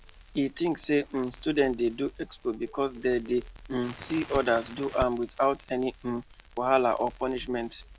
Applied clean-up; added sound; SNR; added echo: none; Crackle; 17 dB; none.